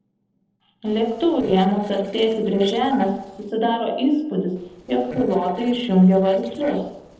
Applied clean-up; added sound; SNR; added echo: neural separator model SepFormer DNS4.